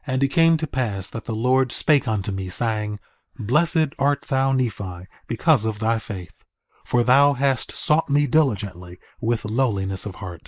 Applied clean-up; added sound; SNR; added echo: neural mask model Resemble Enhance denoiser.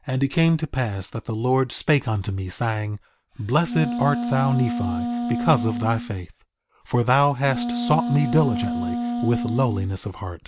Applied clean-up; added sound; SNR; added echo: none; Wind instrument, woodwind instrument; 4 dB; none.